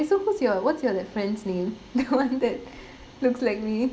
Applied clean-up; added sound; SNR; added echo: none; none; none; reverberation time 2.3 s.